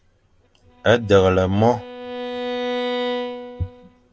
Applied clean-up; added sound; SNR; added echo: none; Bowed string instrument; 7 dB; none.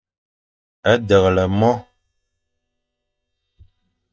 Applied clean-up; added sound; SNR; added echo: neural mask model DeepFilterNet 3.